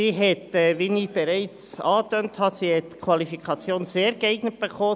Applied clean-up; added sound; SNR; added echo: none; none; none; none.